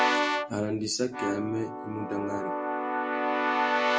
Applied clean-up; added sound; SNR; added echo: none; Keyboard (musical) / Brass instrument; -5 dB; none.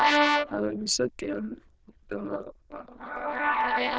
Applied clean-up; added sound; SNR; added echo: neural diffusion model UNIVERSE++.